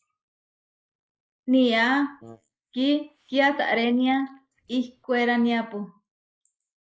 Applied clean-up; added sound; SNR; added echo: neural mask model Resemble Enhance denoiser.